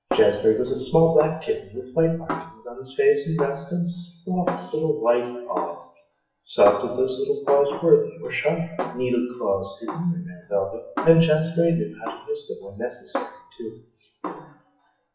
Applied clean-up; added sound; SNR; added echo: classical method WPE with log-MMSE.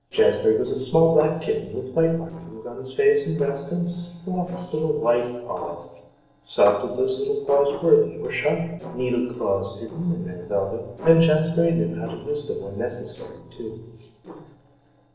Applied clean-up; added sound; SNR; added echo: neural separator model SepFormer DNS4.